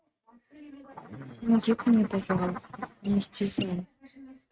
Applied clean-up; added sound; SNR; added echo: neural mask model RNNoise.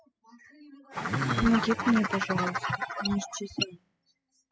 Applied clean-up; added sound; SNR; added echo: classical method spectral subtraction.